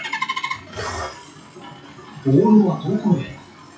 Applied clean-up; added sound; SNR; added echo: classical method WPE with log-MMSE.